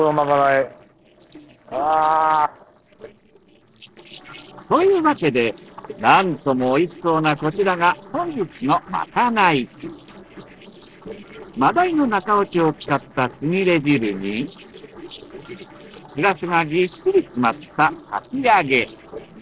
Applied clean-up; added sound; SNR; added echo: neural separator model SepFormer DNS4.